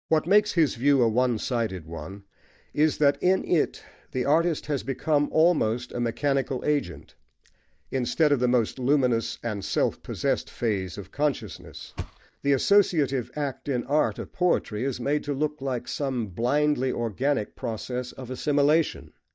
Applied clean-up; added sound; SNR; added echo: neural mask model DeepFilterNet 3.